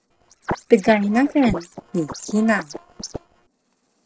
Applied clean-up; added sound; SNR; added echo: neural separator model SepFormer DNS4.